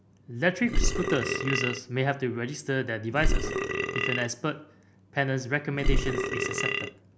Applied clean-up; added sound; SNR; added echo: none; Burping, eructation; -3 dB; none.